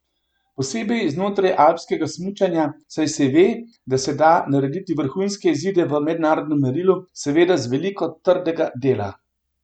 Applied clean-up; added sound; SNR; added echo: none; none; none; none.